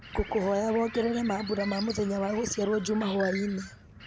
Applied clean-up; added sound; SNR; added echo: none; Bird; 12 dB; none.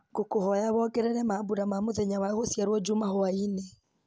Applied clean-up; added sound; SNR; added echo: none; none; none; none.